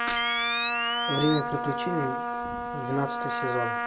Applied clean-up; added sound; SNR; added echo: none; Camera + Trumpet; -3 dB; none.